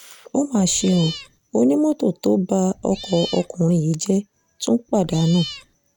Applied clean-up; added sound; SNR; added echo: none; Cat; 14 dB; none.